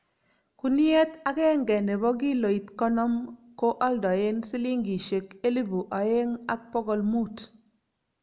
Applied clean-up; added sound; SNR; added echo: none; none; none; none.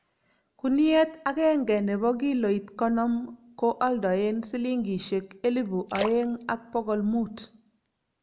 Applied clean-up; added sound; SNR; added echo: none; Splash, splatter; 14 dB; none.